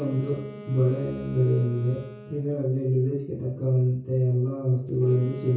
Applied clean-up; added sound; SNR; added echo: none; Wind instrument, woodwind instrument; 19 dB; reverberation time 0.6 s.